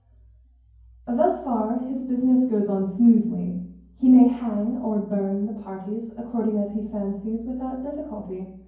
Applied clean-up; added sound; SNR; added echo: none; none; none; reverberation time 0.9 s.